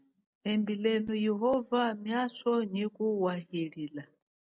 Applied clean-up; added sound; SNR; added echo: none; none; none; none.